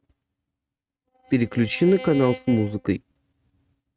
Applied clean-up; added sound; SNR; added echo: neural mask model RNNoise.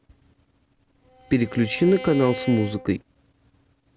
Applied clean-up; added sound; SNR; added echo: none; Bowed string instrument; 12 dB; none.